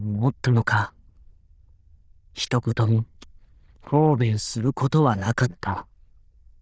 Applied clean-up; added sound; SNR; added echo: neural diffusion model UNIVERSE++.